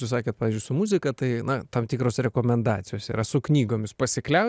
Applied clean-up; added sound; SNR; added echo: none; none; none; none.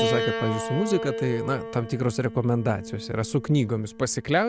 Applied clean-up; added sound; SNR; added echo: none; Piano; 7 dB; none.